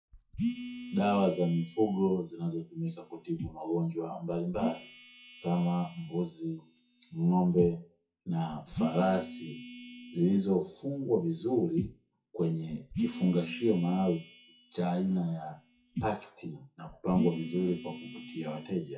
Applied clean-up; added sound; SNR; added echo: classical method WPE with log-MMSE.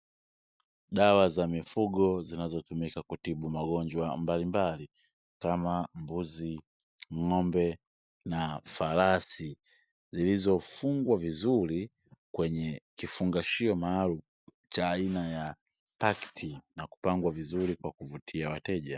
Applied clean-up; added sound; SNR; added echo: none; none; none; none.